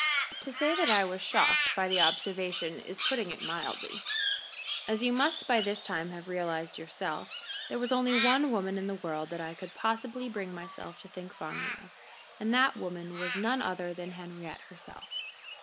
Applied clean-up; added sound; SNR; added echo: none; Crow; 1 dB; none.